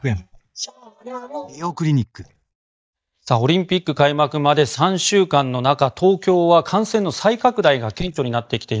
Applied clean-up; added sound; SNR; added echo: neural mask model DeepFilterNet 3.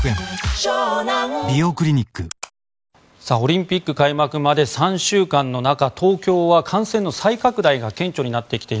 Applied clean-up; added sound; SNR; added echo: none; none; none; none.